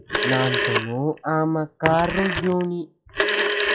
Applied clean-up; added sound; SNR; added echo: classical method log-MMSE.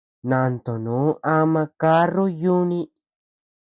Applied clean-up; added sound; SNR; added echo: none; none; none; none.